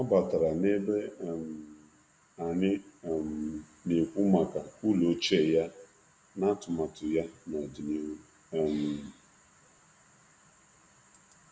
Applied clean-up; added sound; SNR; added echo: none; none; none; none.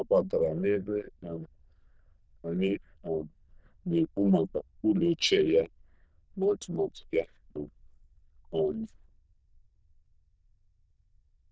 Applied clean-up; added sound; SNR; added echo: neural diffusion model UNIVERSE++.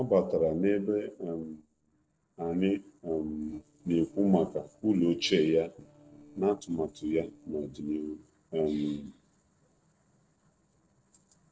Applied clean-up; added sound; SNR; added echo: neural separator model SepFormer DNS4.